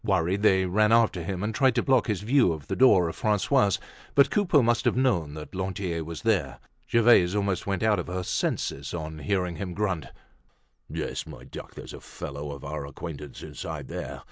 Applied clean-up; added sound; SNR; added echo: none; none; none; none.